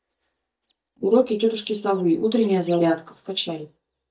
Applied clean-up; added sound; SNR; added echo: neural mask model DeepFilterNet 3.